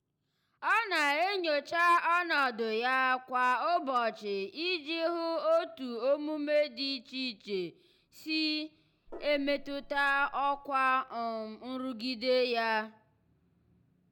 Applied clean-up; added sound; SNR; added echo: none; Gong; 16 dB; none.